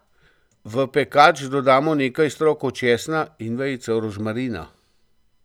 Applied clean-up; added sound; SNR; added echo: none; none; none; none.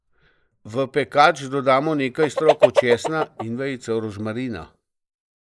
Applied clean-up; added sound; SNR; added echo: neural mask model Resemble Enhance denoiser.